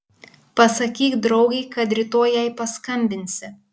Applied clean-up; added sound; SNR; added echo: none; none; none; none.